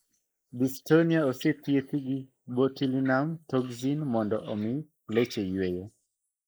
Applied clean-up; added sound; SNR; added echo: neural mask model Resemble Enhance denoiser.